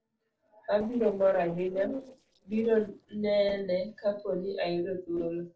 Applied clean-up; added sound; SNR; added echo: neural separator model SepFormer DNS4.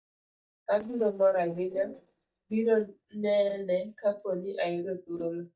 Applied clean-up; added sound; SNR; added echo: neural mask model DeepFilterNet 3.